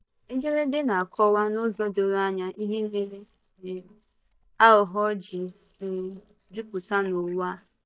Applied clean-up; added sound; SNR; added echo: neural mask model DeepFilterNet 3.